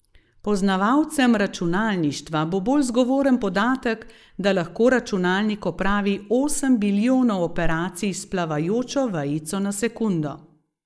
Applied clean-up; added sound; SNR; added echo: neural mask model Resemble Enhance denoiser.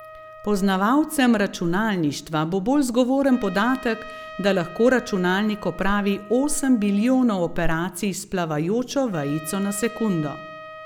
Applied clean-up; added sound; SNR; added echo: none; Trumpet; 19 dB; none.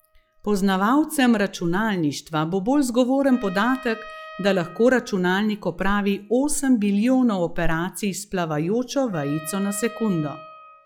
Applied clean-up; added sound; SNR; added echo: classical method log-MMSE.